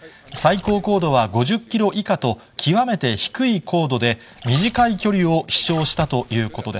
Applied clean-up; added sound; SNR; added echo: none; Splash, splatter; 17 dB; none.